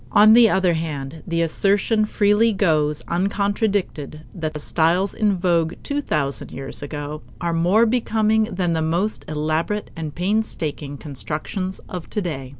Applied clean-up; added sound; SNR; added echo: none; none; none; none.